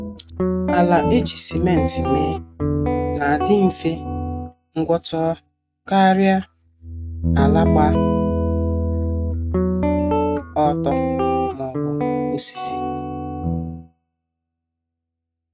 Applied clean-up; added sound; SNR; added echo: neural mask model RNNoise.